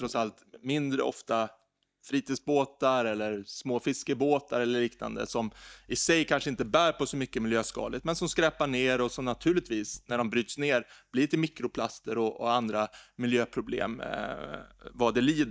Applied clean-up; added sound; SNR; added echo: neural mask model DeepFilterNet 3.